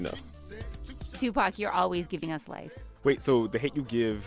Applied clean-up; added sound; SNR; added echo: none; none; none; none.